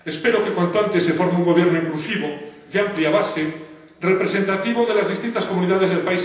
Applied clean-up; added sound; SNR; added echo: none; none; none; reverberation time 0.9 s.